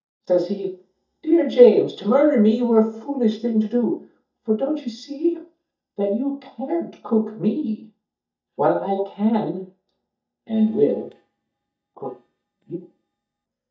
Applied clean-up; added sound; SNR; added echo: neural mask model DeepFilterNet 3.